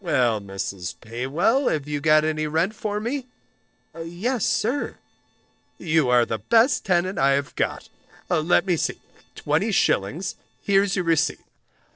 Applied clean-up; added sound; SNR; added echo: neural separator model SepFormer DNS4.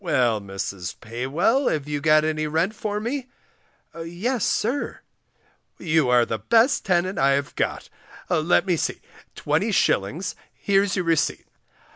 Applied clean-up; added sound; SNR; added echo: none; none; none; none.